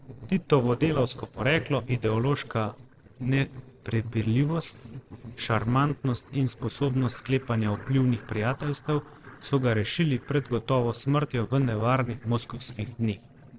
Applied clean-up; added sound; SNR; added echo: neural separator model SepFormer DNS4.